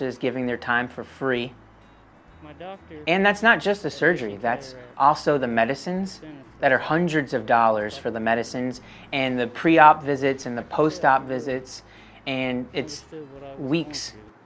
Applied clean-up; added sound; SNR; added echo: none; none; none; none.